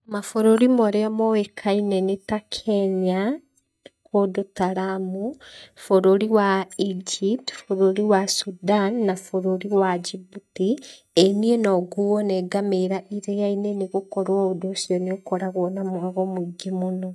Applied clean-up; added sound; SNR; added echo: neural mask model DeepFilterNet 3.